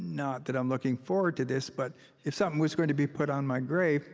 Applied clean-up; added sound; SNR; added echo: none; none; none; none.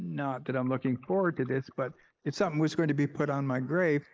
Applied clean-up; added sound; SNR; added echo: neural mask model Resemble Enhance denoiser.